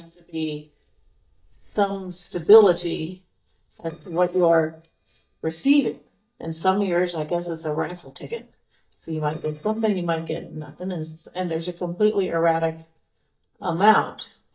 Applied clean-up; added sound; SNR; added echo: neural mask model DeepFilterNet 3.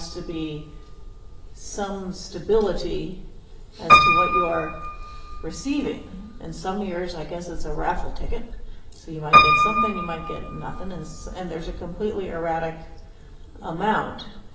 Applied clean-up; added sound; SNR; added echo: none; Piano; -3 dB; reverberation time 0.7 s.